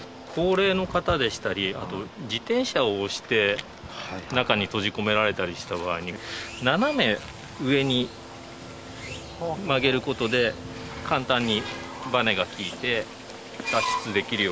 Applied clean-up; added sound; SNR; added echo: none; none; none; none.